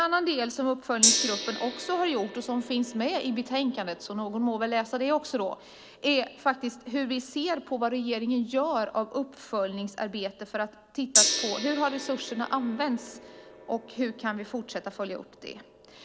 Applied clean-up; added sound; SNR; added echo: none; Gong; 5 dB; none.